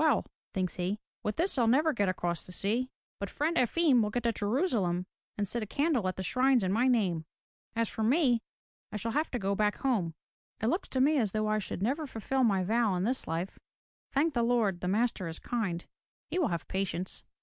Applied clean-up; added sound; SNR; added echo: none; none; none; none.